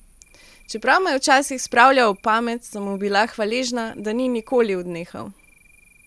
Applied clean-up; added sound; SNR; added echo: none; Cricket; 18 dB; none.